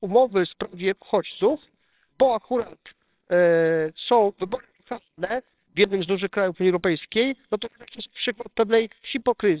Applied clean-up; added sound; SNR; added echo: neural separator model SepFormer WHAMR!.